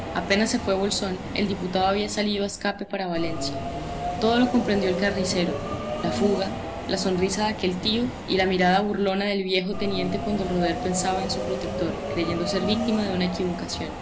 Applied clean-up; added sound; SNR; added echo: none; Subway, metro, underground; 6 dB; none.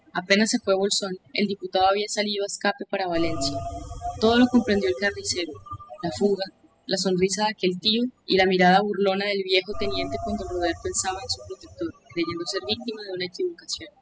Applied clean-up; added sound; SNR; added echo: classical method spectral subtraction.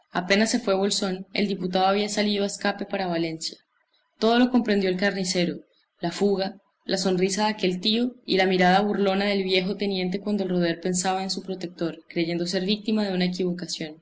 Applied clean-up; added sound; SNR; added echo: none; none; none; none.